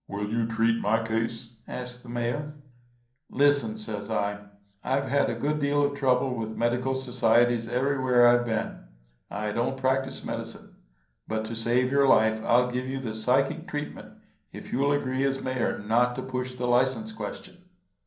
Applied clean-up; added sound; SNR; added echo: none; none; none; reverberation time 0.6 s.